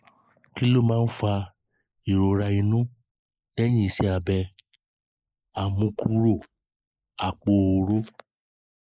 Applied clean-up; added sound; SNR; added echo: neural mask model Resemble Enhance denoiser.